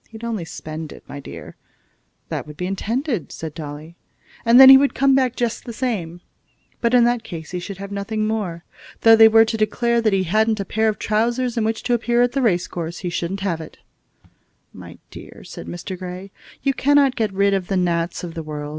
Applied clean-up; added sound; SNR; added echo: none; none; none; none.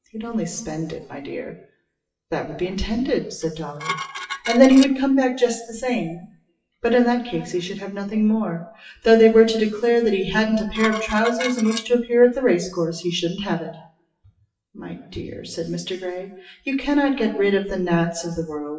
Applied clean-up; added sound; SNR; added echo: classical method WPE with log-MMSE.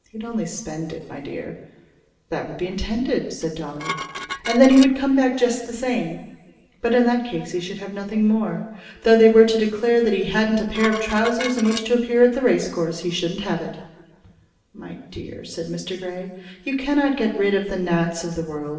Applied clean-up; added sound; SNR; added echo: none; Dishes, pots, and pans; 11 dB; reverberation time 1.0 s.